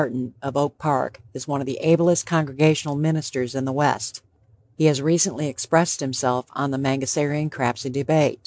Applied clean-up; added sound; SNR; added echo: none; none; none; none.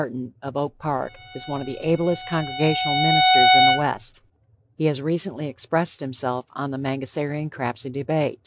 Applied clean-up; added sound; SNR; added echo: none; Bowed string instrument; -5 dB; none.